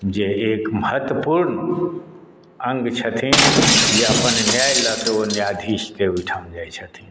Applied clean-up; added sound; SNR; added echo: none; Shatter; -2 dB; none.